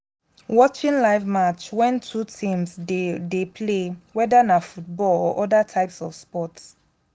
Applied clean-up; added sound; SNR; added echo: none; none; none; none.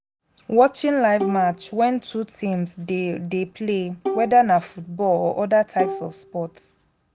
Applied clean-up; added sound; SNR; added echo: none; Bowed string instrument; 10 dB; none.